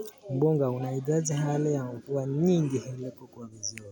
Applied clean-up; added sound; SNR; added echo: none; none; none; none.